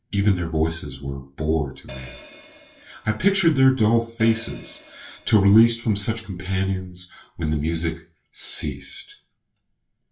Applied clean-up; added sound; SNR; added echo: none; Hi-hat; 18 dB; reverberation time 0.3 s.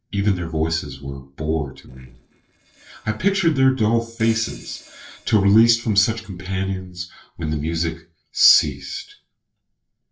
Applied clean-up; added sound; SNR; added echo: neural separator model SepFormer DNS4.